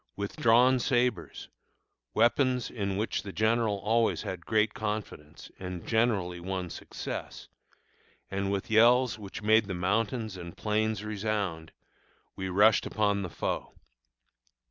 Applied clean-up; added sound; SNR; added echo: none; none; none; none.